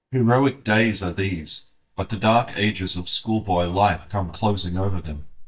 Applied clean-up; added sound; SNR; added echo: neural mask model DeepFilterNet 3.